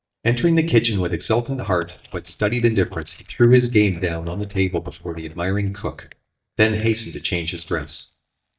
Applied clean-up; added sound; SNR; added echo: neural mask model DeepFilterNet 3.